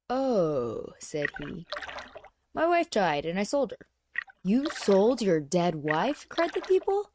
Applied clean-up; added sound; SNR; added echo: neural mask model RNNoise.